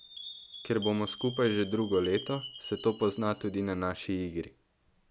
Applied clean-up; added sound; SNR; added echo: none; Chime; 9 dB; none.